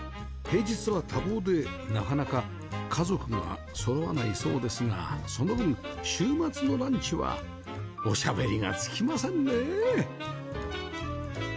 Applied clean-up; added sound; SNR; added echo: none; none; none; none.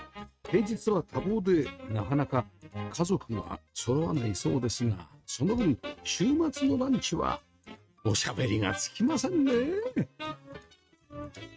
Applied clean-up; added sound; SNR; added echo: neural mask model RNNoise.